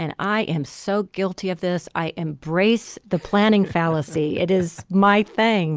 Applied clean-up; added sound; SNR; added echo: none; none; none; none.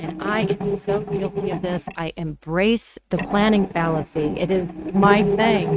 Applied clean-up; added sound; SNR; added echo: neural mask model RNNoise.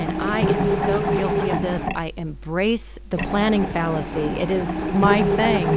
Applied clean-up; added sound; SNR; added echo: none; Mechanisms; 0 dB; none.